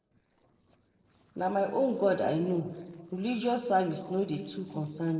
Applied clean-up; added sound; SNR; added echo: neural separator model SepFormer DNS4.